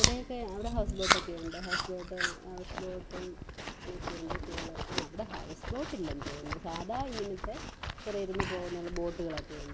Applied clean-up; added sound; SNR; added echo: none; Chewing, mastication; -3 dB; none.